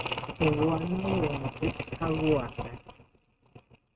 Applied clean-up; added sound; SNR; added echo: neural mask model RNNoise.